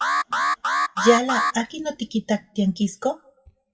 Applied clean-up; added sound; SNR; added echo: classical method WPE with log-MMSE.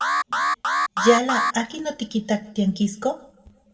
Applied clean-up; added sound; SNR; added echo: none; Alarm; -1 dB; reverberation time 0.6 s.